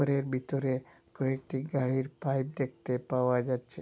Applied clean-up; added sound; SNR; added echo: none; none; none; none.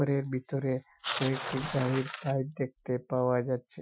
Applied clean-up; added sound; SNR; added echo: classical method Wiener filter.